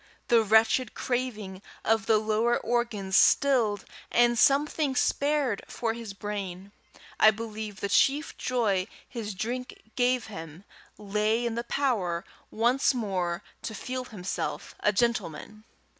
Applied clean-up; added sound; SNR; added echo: none; none; none; none.